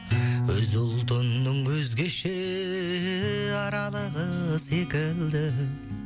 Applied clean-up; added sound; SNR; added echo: none; none; none; none.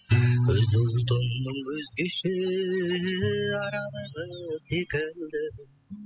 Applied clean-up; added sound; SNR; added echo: classical method spectral subtraction.